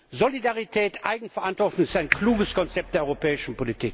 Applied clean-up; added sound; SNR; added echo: none; none; none; none.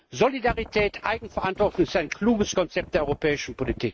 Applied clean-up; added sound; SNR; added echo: neural mask model RNNoise.